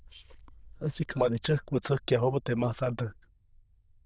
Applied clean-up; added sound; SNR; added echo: neural diffusion model UNIVERSE++.